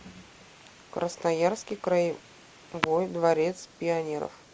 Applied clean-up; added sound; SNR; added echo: none; none; none; none.